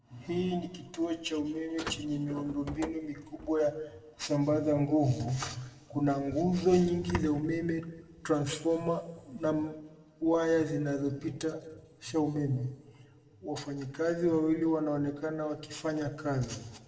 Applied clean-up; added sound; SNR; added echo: none; Car; 14 dB; reverberation time 1.4 s.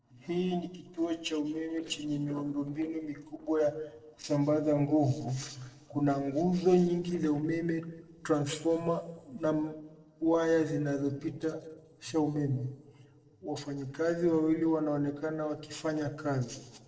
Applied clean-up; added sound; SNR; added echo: neural separator model SepFormer DNS4.